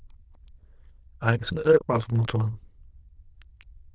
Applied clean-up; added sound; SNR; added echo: neural diffusion model UNIVERSE++.